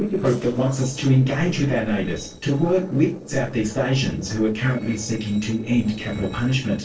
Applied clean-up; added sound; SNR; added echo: neural separator model SepFormer DNS4.